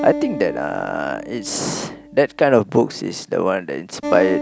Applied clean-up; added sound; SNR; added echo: none; Acoustic guitar; 10 dB; none.